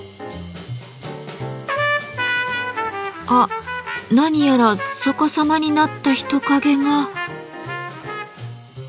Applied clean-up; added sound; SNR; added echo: none; none; none; none.